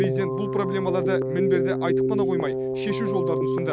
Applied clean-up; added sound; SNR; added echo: none; Keyboard (musical); -4 dB; none.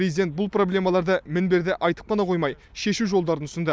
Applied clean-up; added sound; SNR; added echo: none; none; none; none.